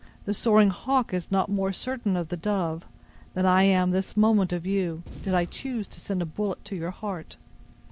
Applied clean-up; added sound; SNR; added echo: none; Boom; 18 dB; none.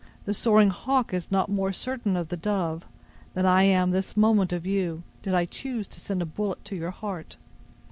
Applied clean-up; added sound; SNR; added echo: none; none; none; none.